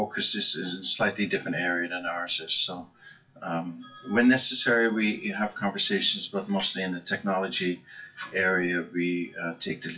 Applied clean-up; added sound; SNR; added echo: classical method WPE with log-MMSE.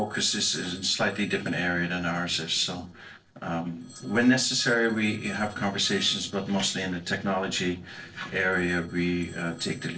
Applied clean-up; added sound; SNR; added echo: neural separator model SepFormer DNS4.